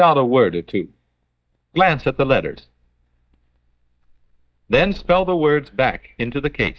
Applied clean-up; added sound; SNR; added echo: neural mask model DeepFilterNet 3.